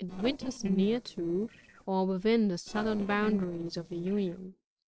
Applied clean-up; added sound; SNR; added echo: neural separator model SepFormer DNS4.